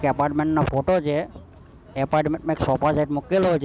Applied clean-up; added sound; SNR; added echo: none; none; none; none.